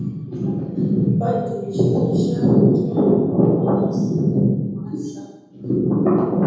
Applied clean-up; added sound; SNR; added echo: none; none; none; reverberation time 1.3 s.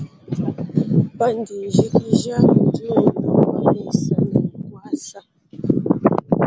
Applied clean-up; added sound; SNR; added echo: none; none; none; none.